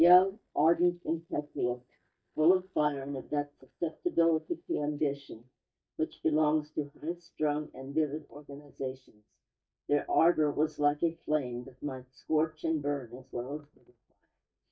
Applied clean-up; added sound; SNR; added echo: neural mask model DeepFilterNet 3.